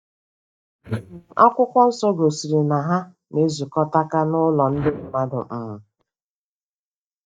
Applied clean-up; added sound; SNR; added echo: neural mask model DeepFilterNet 3.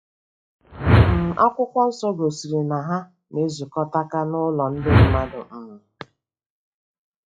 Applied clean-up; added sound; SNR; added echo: classical method log-MMSE.